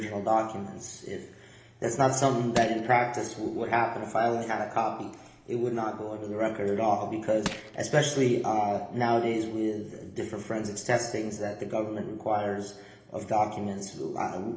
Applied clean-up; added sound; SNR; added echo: none; Crushing; 8 dB; reverberation time 1.0 s.